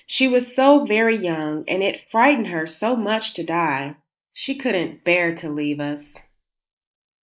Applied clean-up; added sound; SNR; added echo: neural mask model Resemble Enhance denoiser.